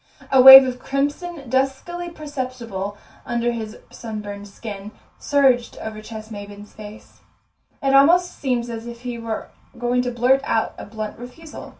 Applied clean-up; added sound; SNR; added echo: none; none; none; reverberation time 0.2 s.